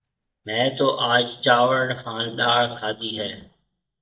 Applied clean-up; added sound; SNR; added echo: neural mask model DeepFilterNet 3.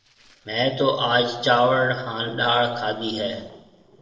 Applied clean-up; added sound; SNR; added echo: neural separator model SepFormer DNS4.